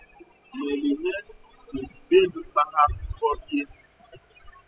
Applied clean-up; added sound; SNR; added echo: classical method spectral subtraction.